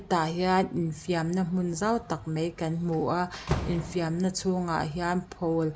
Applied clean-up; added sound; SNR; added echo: none; Slam; 13 dB; none.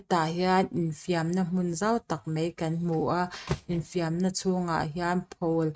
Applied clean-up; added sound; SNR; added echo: neural mask model RNNoise.